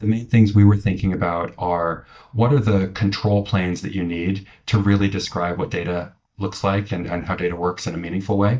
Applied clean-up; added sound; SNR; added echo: neural mask model DeepFilterNet 3.